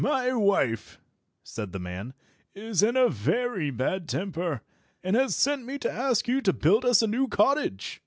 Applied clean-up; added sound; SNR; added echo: none; none; none; none.